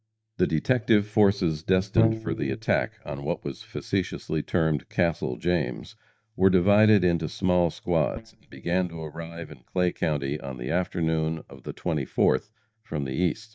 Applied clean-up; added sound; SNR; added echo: neural mask model DeepFilterNet 3.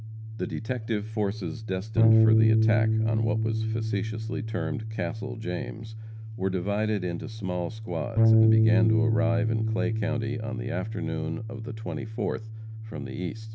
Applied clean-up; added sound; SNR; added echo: none; Bass guitar; -5 dB; none.